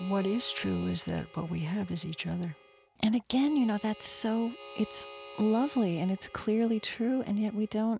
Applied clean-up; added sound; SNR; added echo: none; Harmonica; 19 dB; none.